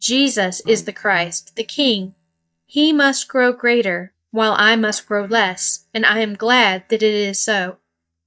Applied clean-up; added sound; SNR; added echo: neural mask model DeepFilterNet 3.